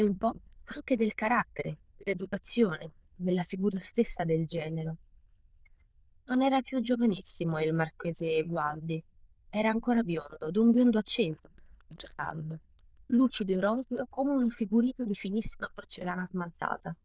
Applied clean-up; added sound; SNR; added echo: neural diffusion model UNIVERSE++.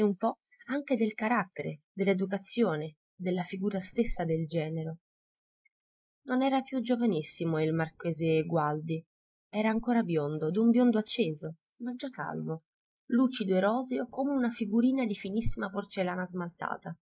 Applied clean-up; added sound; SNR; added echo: neural mask model Resemble Enhance denoiser.